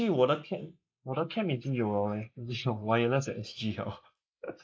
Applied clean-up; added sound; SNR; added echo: neural mask model Resemble Enhance denoiser.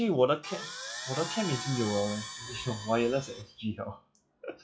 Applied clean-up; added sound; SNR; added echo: classical method log-MMSE.